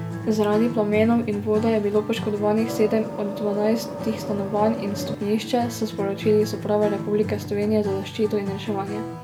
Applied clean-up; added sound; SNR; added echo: none; Acoustic guitar + Vehicle; 8 dB; none.